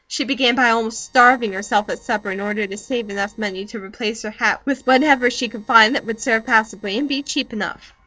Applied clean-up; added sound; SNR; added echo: neural separator model SepFormer DNS4.